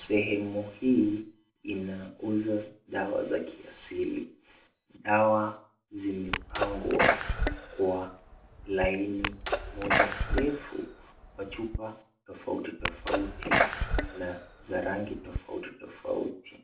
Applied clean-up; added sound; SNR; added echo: none; Sneeze; -1 dB; reverberation time 0.4 s.